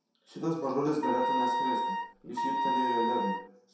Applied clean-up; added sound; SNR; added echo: none; Wind instrument, woodwind instrument; -3 dB; reverberation time 0.7 s.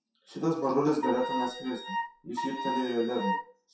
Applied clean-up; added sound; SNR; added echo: classical method WPE with log-MMSE.